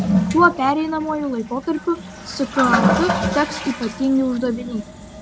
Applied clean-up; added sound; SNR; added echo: none; Toilet flush; 3 dB; none.